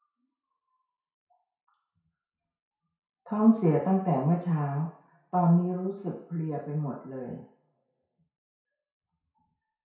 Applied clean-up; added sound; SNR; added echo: none; none; none; reverberation time 0.6 s.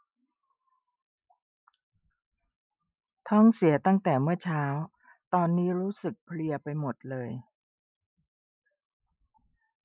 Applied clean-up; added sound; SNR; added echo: none; none; none; none.